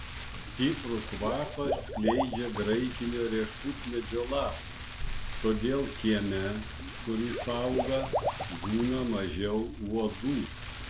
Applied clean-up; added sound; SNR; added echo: none; Rain + Water / Liquid; 4 dB; none.